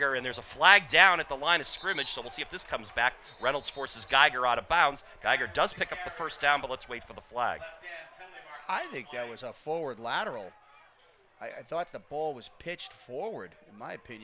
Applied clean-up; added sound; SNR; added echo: none; none; none; none.